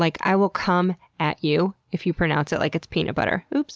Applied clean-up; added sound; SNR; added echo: none; none; none; none.